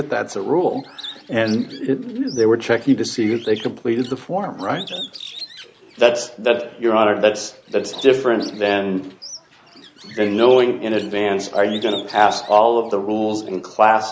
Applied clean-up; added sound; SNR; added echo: none; Bird; 19 dB; none.